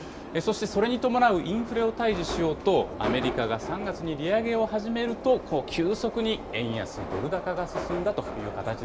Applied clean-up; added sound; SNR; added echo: none; Subway, metro, underground; 9 dB; none.